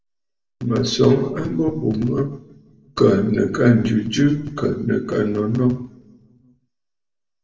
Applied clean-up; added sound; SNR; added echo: none; none; none; reverberation time 0.7 s.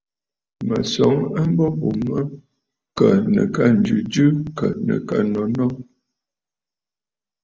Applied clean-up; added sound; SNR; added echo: none; none; none; none.